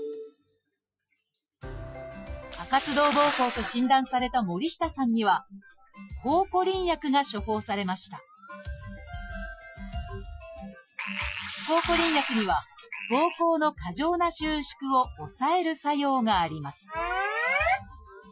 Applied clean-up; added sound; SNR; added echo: classical method Wiener filter.